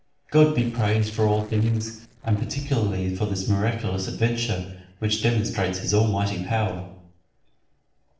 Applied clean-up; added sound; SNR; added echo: neural separator model SepFormer DNS4.